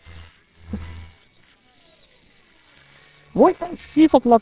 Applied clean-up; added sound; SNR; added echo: neural separator model SepFormer WHAMR!.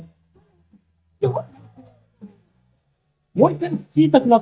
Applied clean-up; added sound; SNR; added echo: neural mask model DeepFilterNet 3.